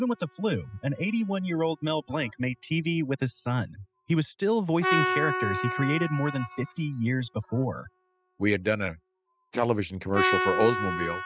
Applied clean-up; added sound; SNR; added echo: classical method spectral subtraction.